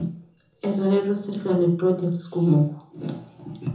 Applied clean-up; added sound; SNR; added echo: none; none; none; reverberation time 0.6 s.